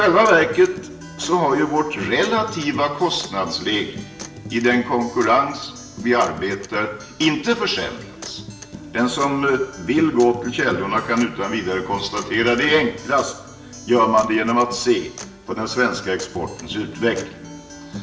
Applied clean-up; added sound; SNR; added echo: none; Acoustic guitar; 16 dB; reverberation time 0.6 s.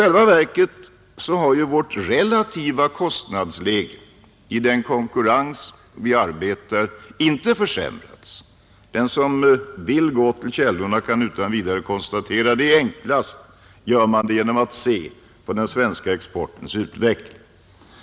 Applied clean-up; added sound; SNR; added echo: none; none; none; none.